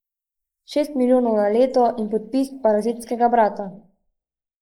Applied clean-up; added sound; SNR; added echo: neural mask model Resemble Enhance denoiser.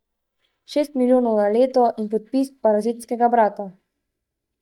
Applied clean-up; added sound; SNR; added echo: neural mask model DeepFilterNet 3.